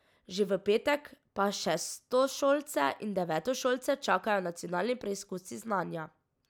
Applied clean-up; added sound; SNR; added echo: none; none; none; none.